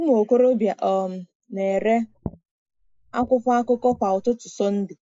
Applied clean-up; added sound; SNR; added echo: neural mask model Resemble Enhance denoiser.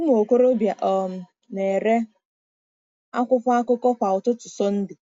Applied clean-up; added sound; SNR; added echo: none; none; none; none.